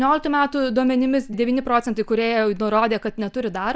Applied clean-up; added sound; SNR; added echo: none; none; none; none.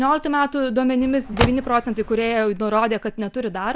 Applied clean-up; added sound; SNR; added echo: none; Car; 6 dB; none.